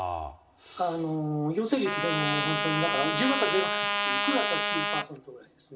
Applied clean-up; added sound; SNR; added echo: none; Trumpet; -2 dB; reverberation time 0.9 s.